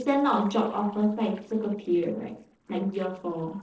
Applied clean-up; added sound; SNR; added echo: neural separator model SepFormer DNS4.